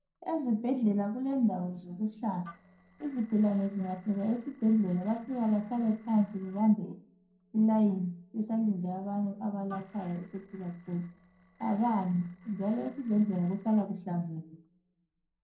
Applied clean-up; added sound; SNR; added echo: neural separator model SepFormer DNS4.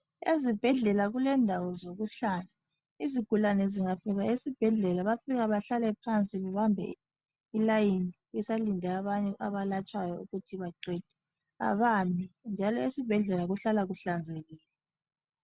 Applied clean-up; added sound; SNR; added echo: none; none; none; none.